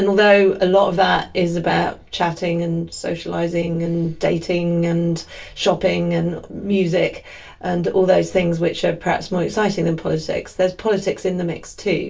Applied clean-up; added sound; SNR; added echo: none; none; none; reverberation time 0.2 s.